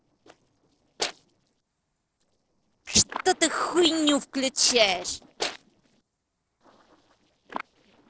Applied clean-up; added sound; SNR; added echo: neural separator model SepFormer DNS4.